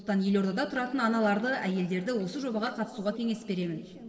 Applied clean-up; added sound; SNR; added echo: neural separator model SepFormer DNS4.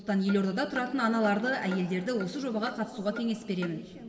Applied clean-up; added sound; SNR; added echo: none; Clock; 17 dB; reverberation time 2.3 s.